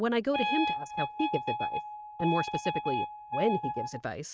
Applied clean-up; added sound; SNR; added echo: neural mask model RNNoise.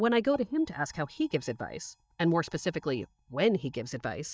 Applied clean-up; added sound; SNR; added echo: neural mask model DeepFilterNet 3.